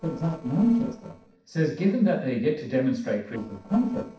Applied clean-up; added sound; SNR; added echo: neural separator model SepFormer DNS4.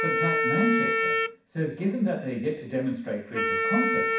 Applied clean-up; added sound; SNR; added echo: none; Wind instrument, woodwind instrument; -1 dB; reverberation time 0.6 s.